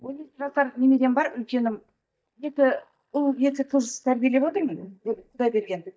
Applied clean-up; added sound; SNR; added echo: neural mask model DeepFilterNet 3.